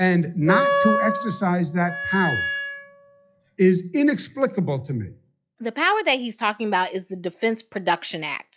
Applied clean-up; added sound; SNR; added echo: classical method log-MMSE.